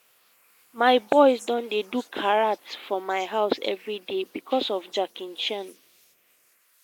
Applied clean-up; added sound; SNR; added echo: neural mask model Resemble Enhance denoiser.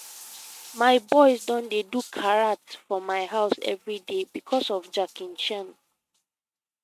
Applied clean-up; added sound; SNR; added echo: neural mask model RNNoise.